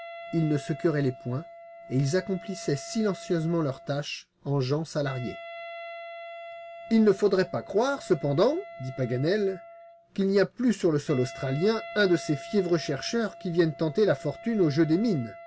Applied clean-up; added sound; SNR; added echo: none; Wind instrument, woodwind instrument; 16 dB; none.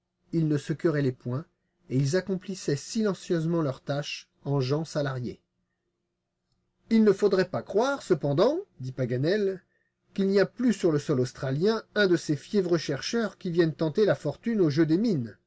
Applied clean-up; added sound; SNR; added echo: none; none; none; none.